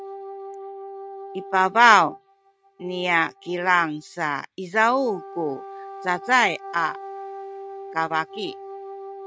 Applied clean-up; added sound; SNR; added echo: neural mask model RNNoise.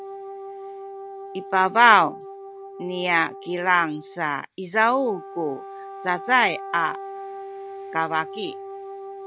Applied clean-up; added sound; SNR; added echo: none; Wind instrument, woodwind instrument; 13 dB; none.